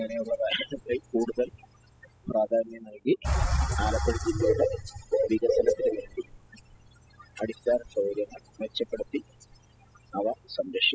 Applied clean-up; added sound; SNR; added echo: classical method spectral subtraction.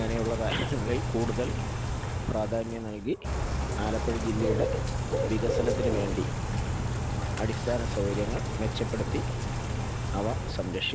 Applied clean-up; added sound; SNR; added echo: none; Bird / Rain; -3 dB; none.